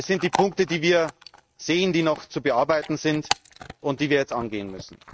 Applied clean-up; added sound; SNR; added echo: neural mask model RNNoise.